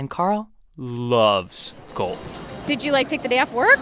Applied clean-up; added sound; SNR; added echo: none; none; none; none.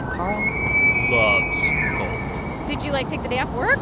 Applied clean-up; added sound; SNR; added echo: none; Animal; -4 dB; none.